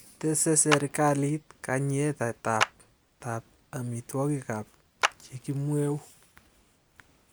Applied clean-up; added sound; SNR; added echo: none; Clapping; 5 dB; none.